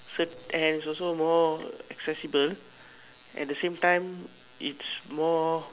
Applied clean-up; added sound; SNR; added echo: none; none; none; none.